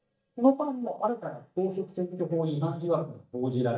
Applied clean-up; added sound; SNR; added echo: neural mask model DeepFilterNet 3.